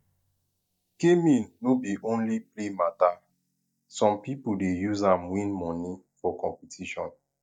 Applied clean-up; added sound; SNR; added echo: neural mask model DeepFilterNet 3.